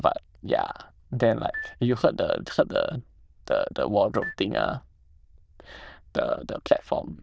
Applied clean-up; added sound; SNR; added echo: neural diffusion model UNIVERSE++.